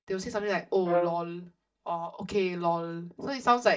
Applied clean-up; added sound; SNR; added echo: neural mask model DeepFilterNet 3.